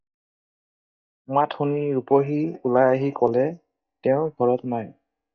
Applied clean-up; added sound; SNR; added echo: neural mask model DeepFilterNet 3.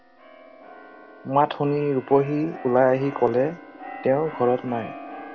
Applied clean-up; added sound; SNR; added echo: none; Keyboard (musical); 16 dB; none.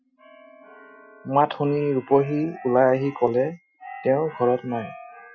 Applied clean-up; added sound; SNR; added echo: classical method Wiener filter.